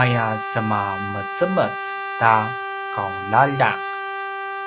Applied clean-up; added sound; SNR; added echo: none; Brass instrument; 6 dB; none.